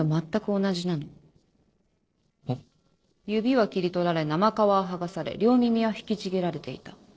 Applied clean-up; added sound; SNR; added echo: neural separator model SepFormer DNS4.